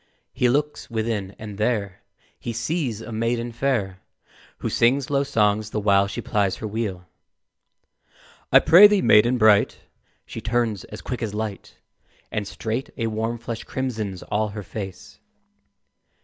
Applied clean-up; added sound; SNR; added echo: none; none; none; none.